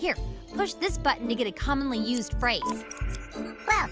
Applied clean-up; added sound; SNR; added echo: none; Brass instrument + Scissors; 19 dB; none.